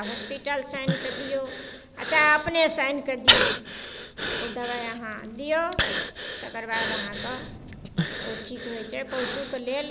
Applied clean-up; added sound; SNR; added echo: none; Breathing; 1 dB; none.